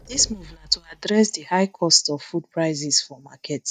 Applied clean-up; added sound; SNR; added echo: neural mask model DeepFilterNet 3.